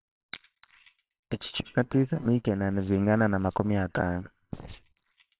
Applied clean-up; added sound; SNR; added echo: neural separator model SepFormer WHAMR!.